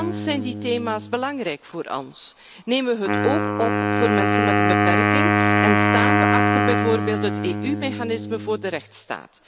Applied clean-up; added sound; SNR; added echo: none; Wind instrument, woodwind instrument; -4 dB; none.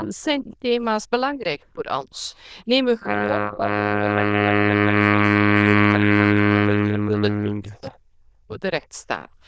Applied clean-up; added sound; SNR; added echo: neural diffusion model UNIVERSE++.